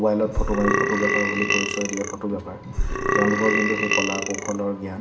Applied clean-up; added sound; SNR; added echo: none; Burping, eructation; -1 dB; reverberation time 1.0 s.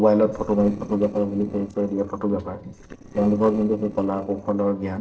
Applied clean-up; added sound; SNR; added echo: neural separator model SepFormer DNS4.